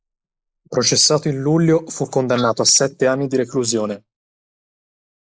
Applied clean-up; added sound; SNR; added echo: neural mask model Resemble Enhance denoiser.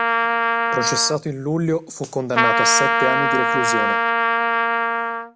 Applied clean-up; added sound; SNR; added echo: none; Trumpet; -5 dB; none.